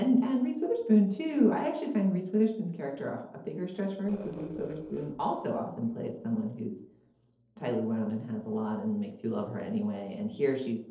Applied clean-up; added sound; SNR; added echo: neural separator model SepFormer DNS4.